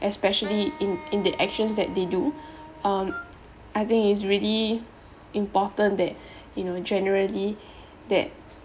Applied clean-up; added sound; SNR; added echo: none; Wind instrument, woodwind instrument + Wind instrument, woodwind instrument; 15 dB; none.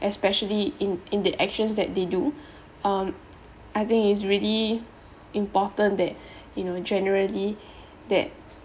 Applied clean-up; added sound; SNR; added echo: none; none; none; none.